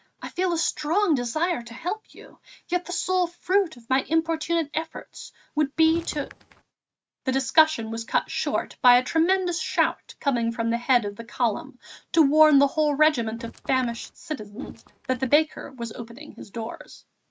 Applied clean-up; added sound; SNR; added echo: neural mask model RNNoise.